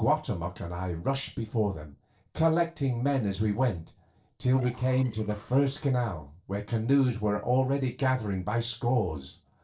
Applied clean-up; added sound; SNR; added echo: neural separator model SepFormer DNS4.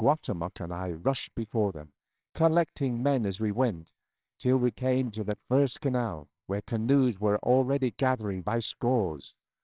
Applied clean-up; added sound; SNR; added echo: neural separator model SepFormer WHAMR!.